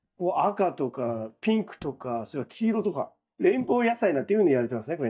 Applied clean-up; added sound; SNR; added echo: neural mask model DeepFilterNet 3.